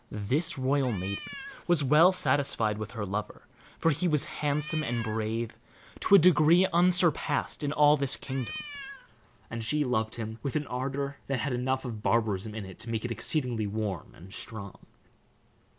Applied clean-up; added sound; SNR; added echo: none; Cat; 13 dB; none.